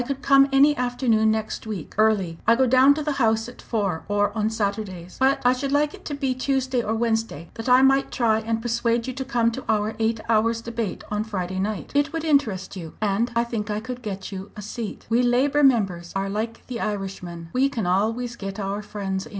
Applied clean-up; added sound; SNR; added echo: none; none; none; none.